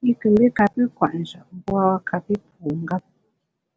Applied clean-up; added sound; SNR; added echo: none; none; none; none.